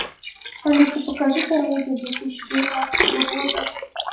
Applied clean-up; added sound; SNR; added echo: classical method WPE with log-MMSE.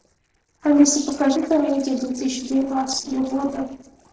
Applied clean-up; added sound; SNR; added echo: neural separator model SepFormer DNS4.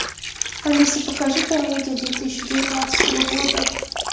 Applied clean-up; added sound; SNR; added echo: none; Water; 1 dB; reverberation time 0.9 s.